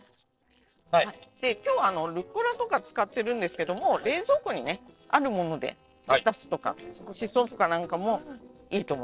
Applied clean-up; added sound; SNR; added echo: neural separator model SepFormer DNS4.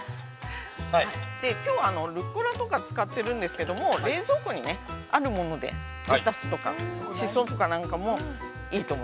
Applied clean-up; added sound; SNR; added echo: none; Bowed string instrument; 16 dB; none.